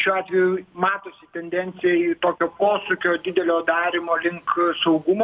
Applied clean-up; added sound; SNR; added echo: none; none; none; none.